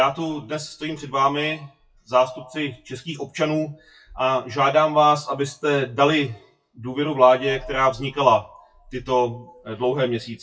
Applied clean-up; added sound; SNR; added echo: classical method WPE with log-MMSE.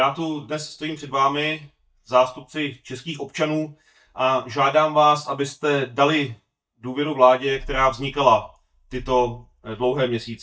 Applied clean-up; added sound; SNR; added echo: neural mask model DeepFilterNet 3.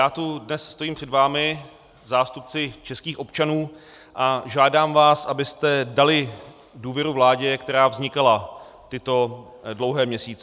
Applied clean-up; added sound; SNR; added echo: none; none; none; none.